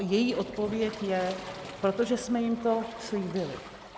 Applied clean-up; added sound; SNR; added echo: none; Waves, surf; 14 dB; none.